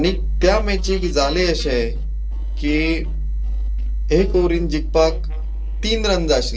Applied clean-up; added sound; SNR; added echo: neural separator model SepFormer DNS4.